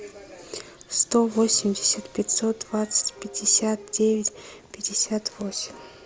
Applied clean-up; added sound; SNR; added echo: none; none; none; none.